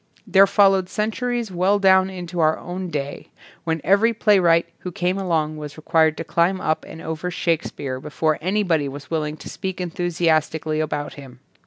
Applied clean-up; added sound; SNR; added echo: none; none; none; none.